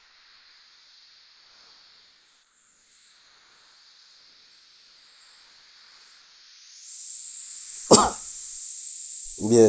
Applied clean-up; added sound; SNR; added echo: neural mask model Resemble Enhance denoiser.